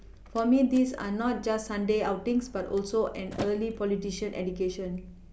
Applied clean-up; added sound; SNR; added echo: none; Slam; 19 dB; none.